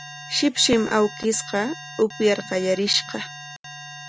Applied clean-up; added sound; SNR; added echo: none; Alarm; 15 dB; none.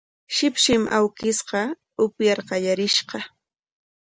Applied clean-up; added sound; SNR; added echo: none; none; none; none.